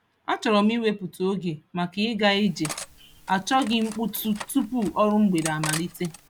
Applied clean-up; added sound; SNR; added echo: none; Cutlery, silverware; 13 dB; none.